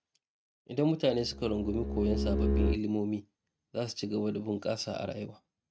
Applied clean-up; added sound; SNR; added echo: neural mask model RNNoise.